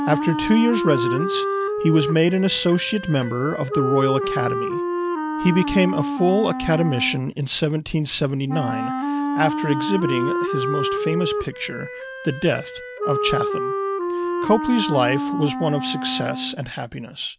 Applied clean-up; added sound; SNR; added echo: none; Wind instrument, woodwind instrument; 3 dB; none.